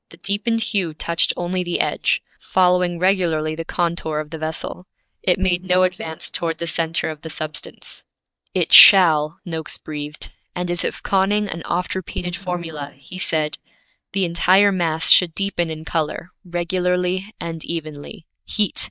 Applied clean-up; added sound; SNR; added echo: neural mask model DeepFilterNet 3.